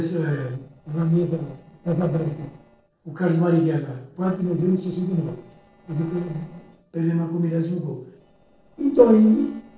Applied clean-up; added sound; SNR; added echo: neural separator model SepFormer DNS4.